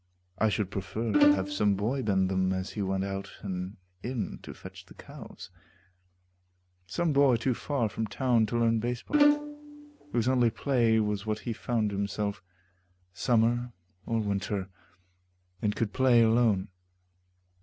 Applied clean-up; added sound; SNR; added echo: none; Bowed string instrument; 0 dB; none.